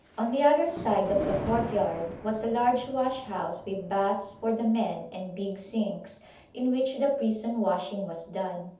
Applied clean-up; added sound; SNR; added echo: none; Thunder; 14 dB; reverberation time 0.6 s.